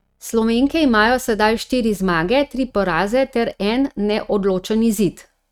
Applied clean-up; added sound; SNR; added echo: neural mask model RNNoise.